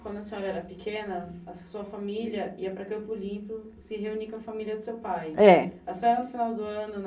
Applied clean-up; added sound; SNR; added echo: none; none; none; reverberation time 0.3 s.